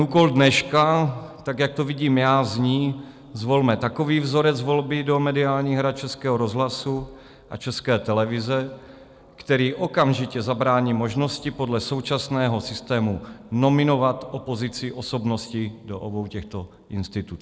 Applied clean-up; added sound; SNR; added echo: none; none; none; none.